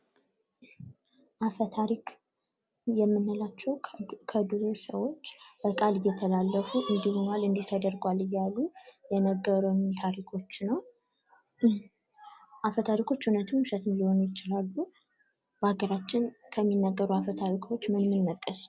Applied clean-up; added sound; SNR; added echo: none; none; none; none.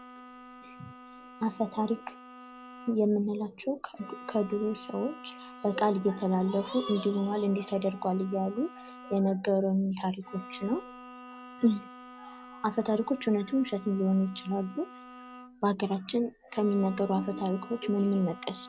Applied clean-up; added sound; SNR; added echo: none; Bowed string instrument; 18 dB; none.